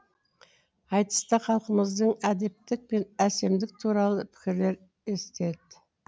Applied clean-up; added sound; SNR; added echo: none; none; none; none.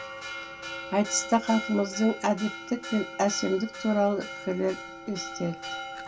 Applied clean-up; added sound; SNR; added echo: none; Church bell; 10 dB; reverberation time 0.2 s.